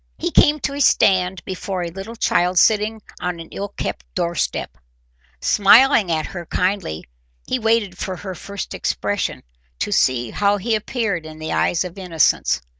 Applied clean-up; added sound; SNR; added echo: none; none; none; none.